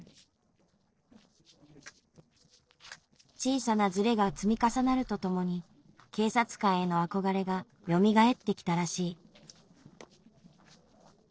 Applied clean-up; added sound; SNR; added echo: neural separator model SepFormer DNS4.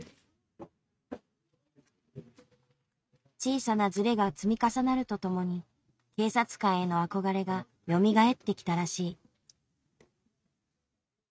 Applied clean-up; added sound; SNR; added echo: neural mask model RNNoise.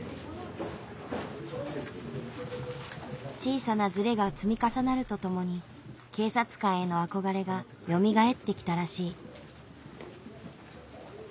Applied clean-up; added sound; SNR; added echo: none; Knock; 18 dB; none.